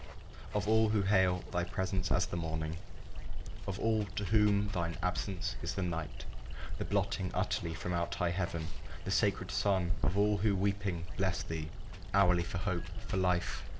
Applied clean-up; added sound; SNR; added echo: none; Water; 2 dB; none.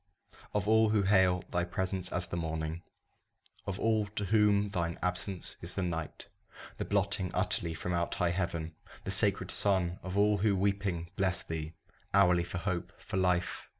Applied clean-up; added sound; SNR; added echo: none; none; none; none.